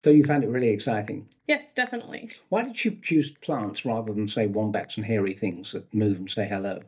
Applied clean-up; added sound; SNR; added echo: neural mask model DeepFilterNet 3.